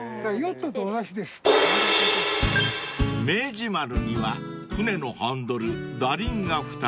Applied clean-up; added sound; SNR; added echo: none; Crash cymbal; -4 dB; none.